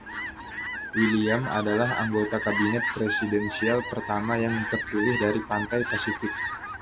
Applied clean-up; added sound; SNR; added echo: none; Fowl; 4 dB; none.